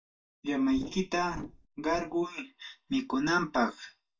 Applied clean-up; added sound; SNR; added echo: neural mask model DeepFilterNet 3.